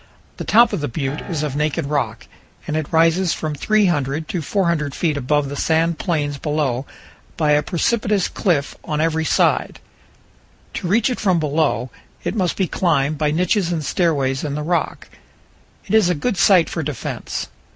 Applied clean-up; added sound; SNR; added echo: none; Piano; 17 dB; none.